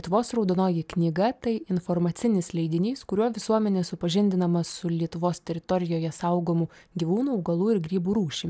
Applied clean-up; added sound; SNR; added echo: none; none; none; none.